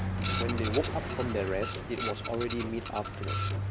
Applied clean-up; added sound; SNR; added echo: none; Car passing by + Printer; -1 dB; none.